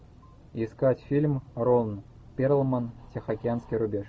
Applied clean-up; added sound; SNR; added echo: none; none; none; none.